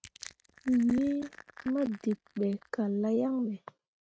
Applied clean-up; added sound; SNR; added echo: neural mask model RNNoise.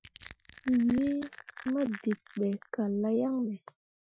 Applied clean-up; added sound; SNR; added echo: classical method Wiener filter.